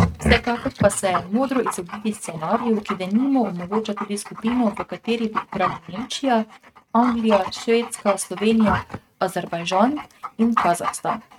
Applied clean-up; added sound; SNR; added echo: neural mask model RNNoise.